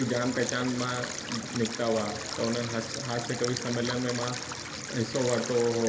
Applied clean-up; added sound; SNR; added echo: none; Stream; 7 dB; reverberation time 1.8 s.